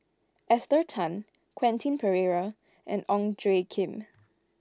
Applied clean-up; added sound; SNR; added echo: none; none; none; none.